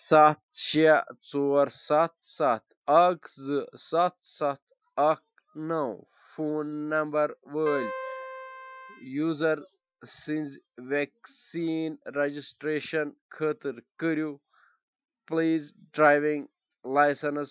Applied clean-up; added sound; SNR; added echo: classical method Wiener filter.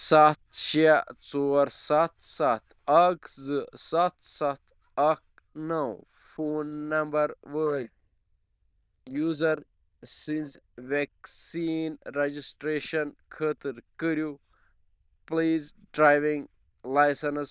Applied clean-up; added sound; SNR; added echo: neural diffusion model UNIVERSE++.